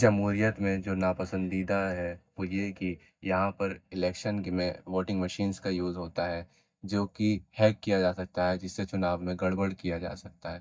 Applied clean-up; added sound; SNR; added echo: neural mask model DeepFilterNet 3.